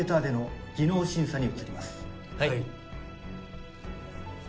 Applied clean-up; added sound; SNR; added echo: none; none; none; none.